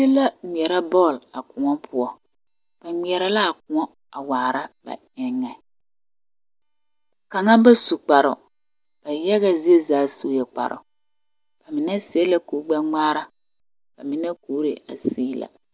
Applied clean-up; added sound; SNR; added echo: none; none; none; none.